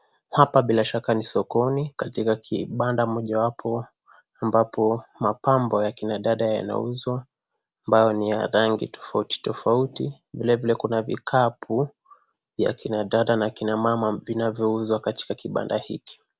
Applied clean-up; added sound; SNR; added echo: none; none; none; none.